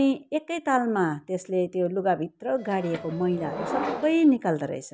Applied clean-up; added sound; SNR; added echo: none; Subway, metro, underground; 8 dB; none.